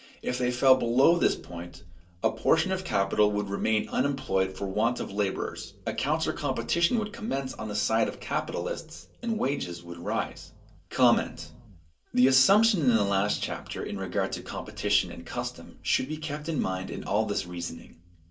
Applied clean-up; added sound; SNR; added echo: none; none; none; reverberation time 0.2 s.